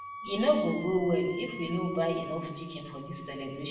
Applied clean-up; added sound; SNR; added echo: none; Wind instrument, woodwind instrument; 13 dB; reverberation time 1.0 s.